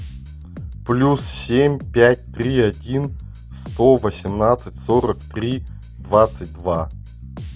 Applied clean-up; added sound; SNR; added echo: none; Bass guitar; 13 dB; none.